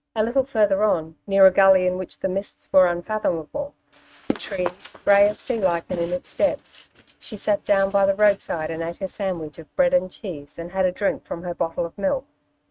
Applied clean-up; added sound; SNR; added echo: neural mask model RNNoise.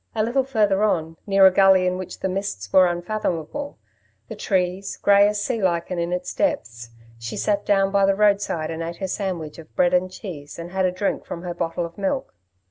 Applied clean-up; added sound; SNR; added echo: none; none; none; none.